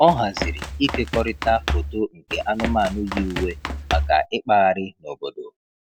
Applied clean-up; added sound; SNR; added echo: none; Run; 5 dB; none.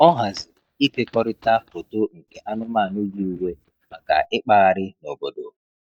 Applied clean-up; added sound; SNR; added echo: neural mask model DeepFilterNet 3.